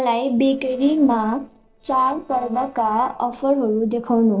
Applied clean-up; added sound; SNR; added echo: neural separator model SepFormer DNS4.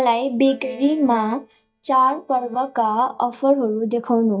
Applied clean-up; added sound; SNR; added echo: neural mask model DeepFilterNet 3.